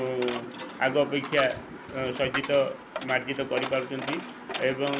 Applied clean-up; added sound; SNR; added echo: none; Coin (dropping); 9 dB; none.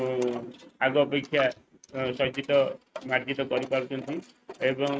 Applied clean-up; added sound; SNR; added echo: neural mask model RNNoise.